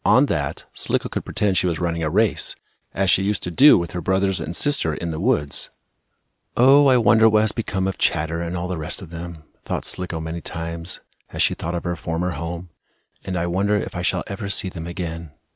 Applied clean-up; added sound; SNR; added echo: none; none; none; none.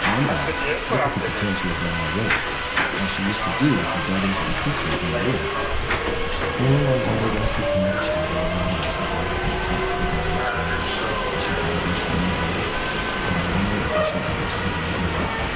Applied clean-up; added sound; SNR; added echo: none; Subway, metro, underground; -3 dB; reverberation time 0.5 s.